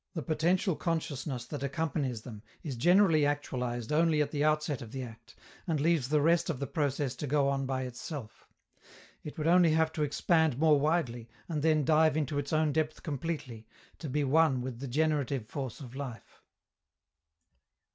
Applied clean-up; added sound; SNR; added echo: none; none; none; none.